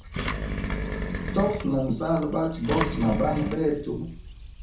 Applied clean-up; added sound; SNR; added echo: none; Engine; 5 dB; reverberation time 0.6 s.